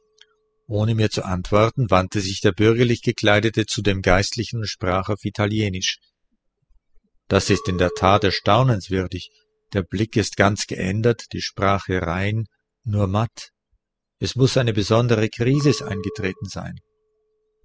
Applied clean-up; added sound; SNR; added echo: classical method spectral subtraction.